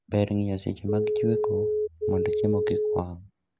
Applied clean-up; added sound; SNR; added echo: none; Telephone; -4 dB; none.